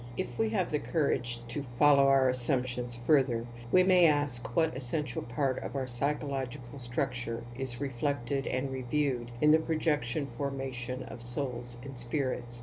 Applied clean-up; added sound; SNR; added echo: none; Engine; 11 dB; none.